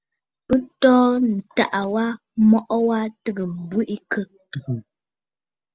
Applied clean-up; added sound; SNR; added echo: none; none; none; none.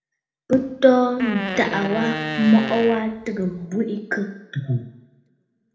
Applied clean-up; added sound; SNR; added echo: none; Fart; 8 dB; reverberation time 0.8 s.